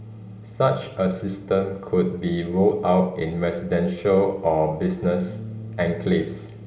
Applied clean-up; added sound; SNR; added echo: none; Bass guitar; 19 dB; reverberation time 1.2 s.